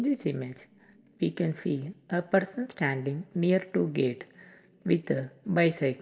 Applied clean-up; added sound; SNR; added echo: none; none; none; reverberation time 1.3 s.